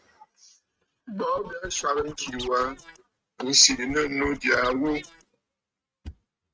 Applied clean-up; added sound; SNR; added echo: neural mask model RNNoise.